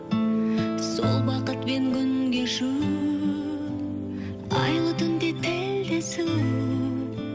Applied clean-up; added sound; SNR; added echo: none; none; none; none.